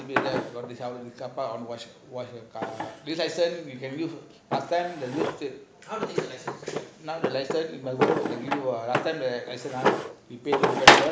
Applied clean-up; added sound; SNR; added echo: none; Drawer open or close; -4 dB; none.